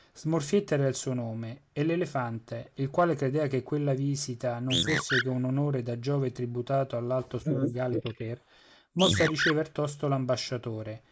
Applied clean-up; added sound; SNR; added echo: neural mask model Resemble Enhance denoiser.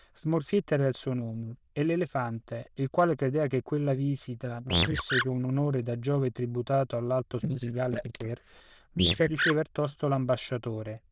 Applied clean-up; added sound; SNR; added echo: neural diffusion model UNIVERSE++.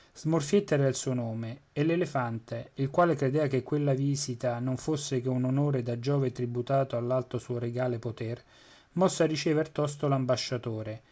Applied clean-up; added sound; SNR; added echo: none; none; none; none.